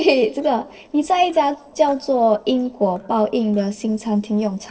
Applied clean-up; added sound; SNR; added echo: neural separator model SepFormer DNS4.